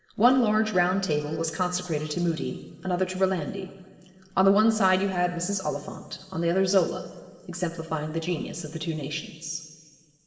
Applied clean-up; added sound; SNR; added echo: none; none; none; reverberation time 2.0 s.